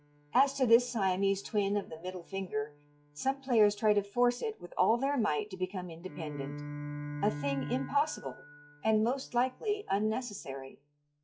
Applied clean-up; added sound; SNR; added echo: classical method log-MMSE.